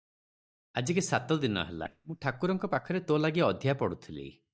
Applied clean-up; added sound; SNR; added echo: neural mask model DeepFilterNet 3.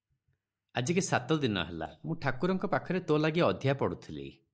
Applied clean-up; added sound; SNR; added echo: neural mask model Resemble Enhance denoiser.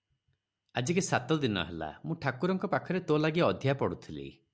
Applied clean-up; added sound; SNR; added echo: none; none; none; none.